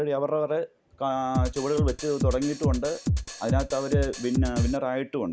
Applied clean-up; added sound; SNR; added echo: none; Drum kit; 0 dB; none.